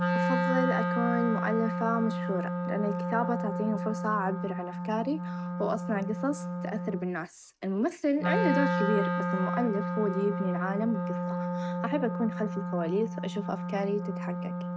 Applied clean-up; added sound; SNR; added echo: neural mask model RNNoise.